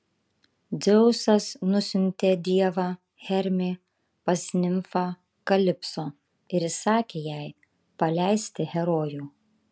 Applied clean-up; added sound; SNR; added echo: none; none; none; none.